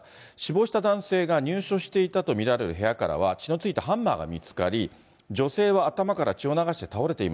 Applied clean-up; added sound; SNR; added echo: none; none; none; none.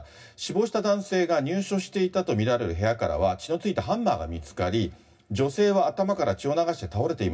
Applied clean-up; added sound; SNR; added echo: none; none; none; reverberation time 0.4 s.